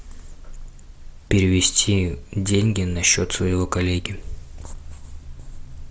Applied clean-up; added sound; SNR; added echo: none; none; none; none.